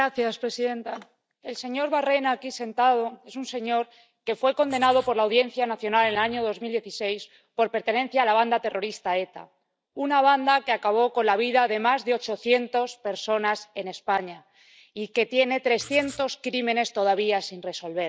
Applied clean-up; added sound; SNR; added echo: neural mask model DeepFilterNet 3.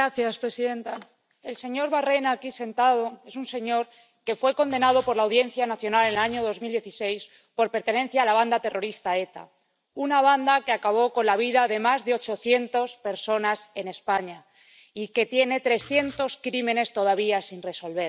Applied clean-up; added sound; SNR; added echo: none; Writing; 20 dB; none.